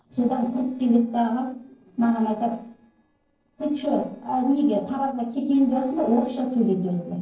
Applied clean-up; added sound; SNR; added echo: neural separator model SepFormer DNS4.